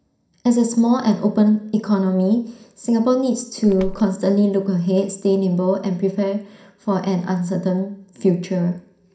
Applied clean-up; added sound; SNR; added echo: none; Bird; 9 dB; reverberation time 0.5 s.